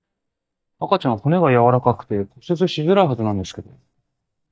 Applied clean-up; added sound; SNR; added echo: neural mask model DeepFilterNet 3.